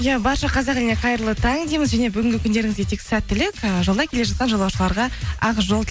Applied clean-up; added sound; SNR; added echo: none; none; none; none.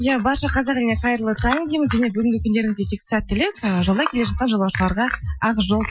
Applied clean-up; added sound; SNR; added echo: classical method Wiener filter.